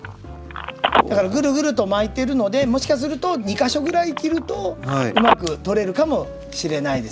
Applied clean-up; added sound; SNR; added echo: none; Telephone; 6 dB; none.